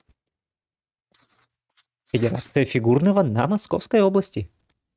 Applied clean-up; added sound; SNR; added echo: neural mask model RNNoise.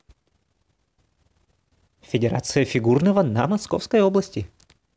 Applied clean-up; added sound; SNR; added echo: none; none; none; none.